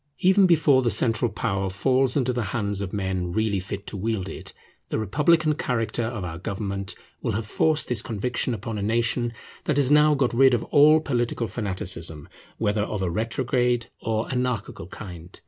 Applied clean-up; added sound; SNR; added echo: none; none; none; none.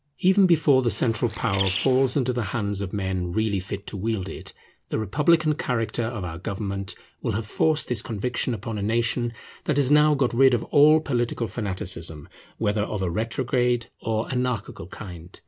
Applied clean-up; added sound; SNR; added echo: none; Bird; 9 dB; none.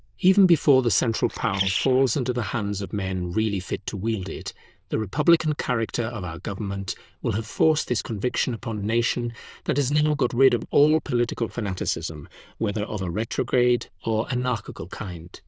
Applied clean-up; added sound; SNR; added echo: neural diffusion model UNIVERSE++.